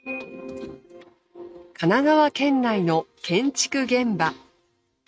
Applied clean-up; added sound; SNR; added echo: neural mask model RNNoise.